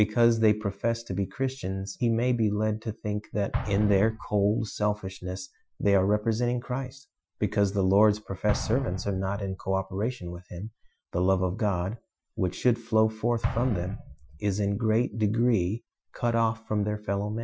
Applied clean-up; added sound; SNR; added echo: classical method Wiener filter.